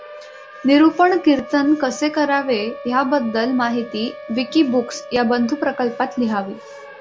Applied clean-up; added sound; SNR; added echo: none; Siren; 16 dB; none.